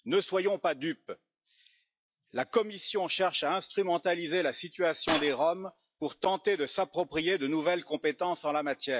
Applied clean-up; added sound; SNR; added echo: classical method log-MMSE.